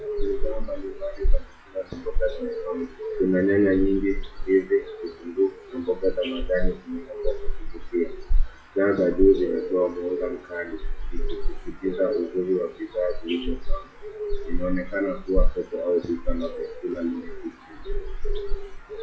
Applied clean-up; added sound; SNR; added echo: classical method WPE with log-MMSE.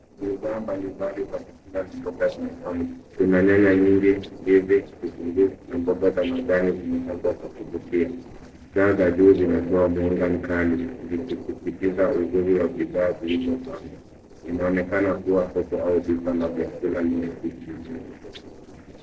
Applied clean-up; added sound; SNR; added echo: neural separator model SepFormer DNS4.